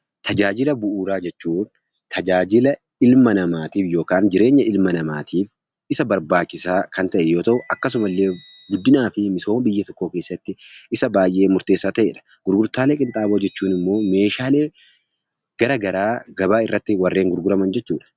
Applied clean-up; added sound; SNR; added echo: none; none; none; none.